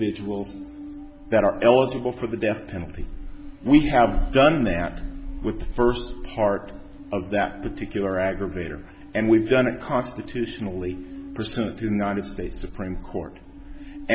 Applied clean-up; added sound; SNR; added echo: none; Musical instrument; 18 dB; none.